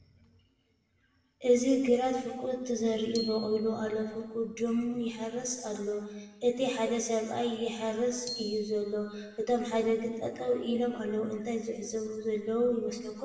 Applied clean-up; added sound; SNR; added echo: none; Glockenspiel; 17 dB; reverberation time 1.2 s.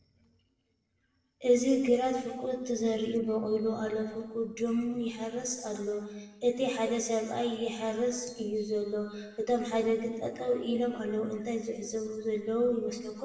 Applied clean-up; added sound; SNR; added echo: neural separator model SepFormer DNS4.